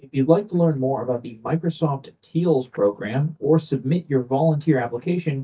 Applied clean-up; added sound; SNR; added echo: neural mask model DeepFilterNet 3.